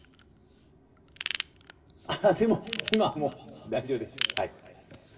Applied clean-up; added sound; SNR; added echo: none; Ratchet, pawl / Tools; 4 dB; reverberation time 2.5 s.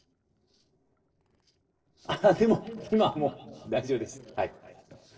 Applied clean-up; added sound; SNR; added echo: neural separator model SepFormer DNS4.